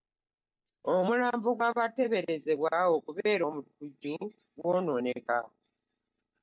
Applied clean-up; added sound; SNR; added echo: neural mask model DeepFilterNet 3.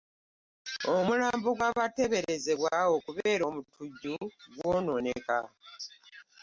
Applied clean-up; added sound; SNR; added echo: none; none; none; none.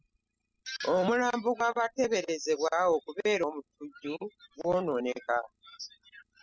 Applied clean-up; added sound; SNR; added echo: classical method spectral subtraction.